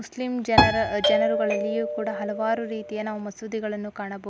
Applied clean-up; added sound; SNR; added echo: none; Doorbell + Piano; -3 dB; none.